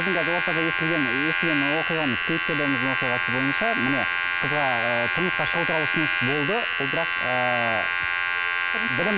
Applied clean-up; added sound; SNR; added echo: none; Domestic sounds, home sounds; -3 dB; none.